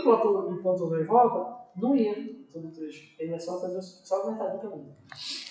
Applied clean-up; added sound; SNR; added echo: classical method WPE with log-MMSE.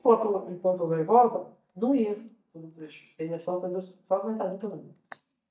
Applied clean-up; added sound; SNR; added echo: neural mask model DeepFilterNet 3.